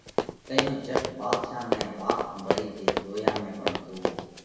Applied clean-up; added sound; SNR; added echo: none; Run; -4 dB; reverberation time 1.2 s.